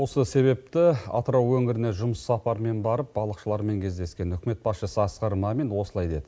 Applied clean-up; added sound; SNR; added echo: none; none; none; none.